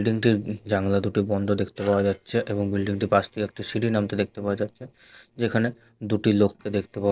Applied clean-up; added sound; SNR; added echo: neural separator model SepFormer DNS4.